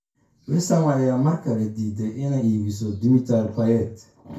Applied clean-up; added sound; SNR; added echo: none; none; none; reverberation time 0.3 s.